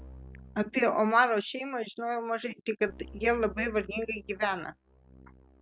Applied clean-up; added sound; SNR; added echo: neural mask model RNNoise.